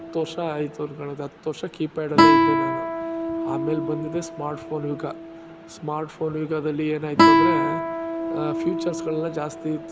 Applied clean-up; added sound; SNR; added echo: none; Guitar; -5 dB; none.